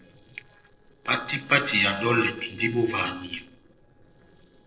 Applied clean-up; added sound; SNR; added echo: neural separator model SepFormer DNS4.